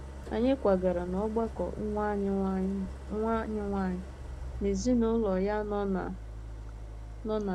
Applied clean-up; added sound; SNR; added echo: none; Idling; 10 dB; none.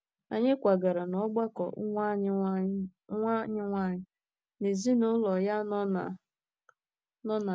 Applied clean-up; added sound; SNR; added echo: none; none; none; none.